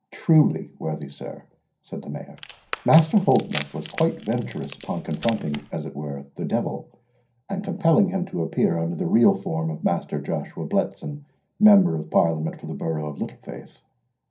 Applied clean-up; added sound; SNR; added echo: none; Wood; 13 dB; reverberation time 0.3 s.